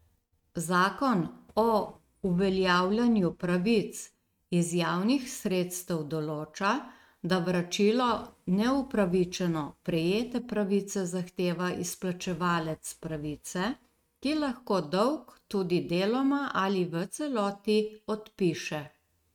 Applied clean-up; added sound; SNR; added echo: neural mask model RNNoise.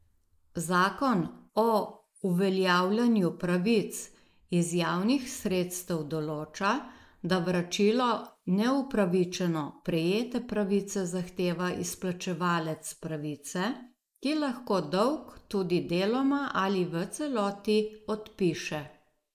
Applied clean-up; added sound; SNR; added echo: neural mask model Resemble Enhance denoiser.